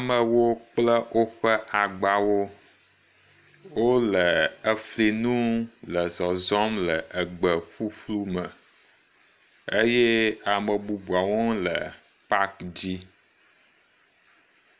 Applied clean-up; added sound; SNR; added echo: none; none; none; none.